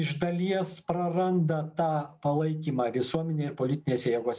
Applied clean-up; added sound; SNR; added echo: none; none; none; none.